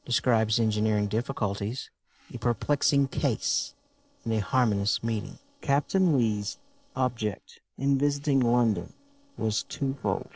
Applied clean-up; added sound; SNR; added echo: neural separator model SepFormer DNS4.